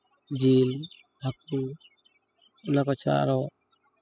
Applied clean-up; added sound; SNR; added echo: classical method spectral subtraction.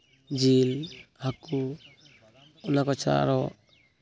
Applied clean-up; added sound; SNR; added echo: none; none; none; none.